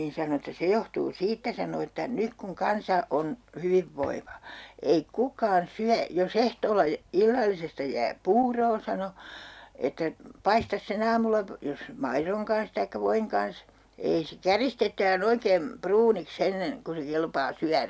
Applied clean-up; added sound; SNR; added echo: none; none; none; none.